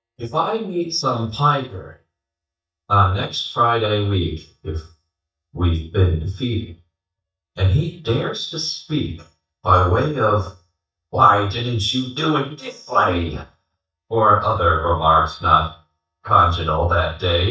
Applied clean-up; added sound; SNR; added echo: neural mask model DeepFilterNet 3.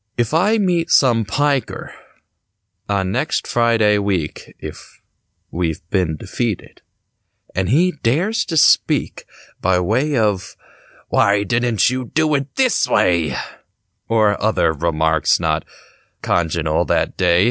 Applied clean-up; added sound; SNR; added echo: none; none; none; none.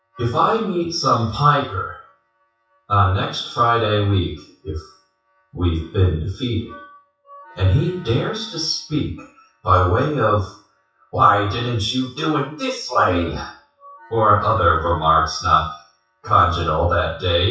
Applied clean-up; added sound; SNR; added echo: classical method WPE with log-MMSE.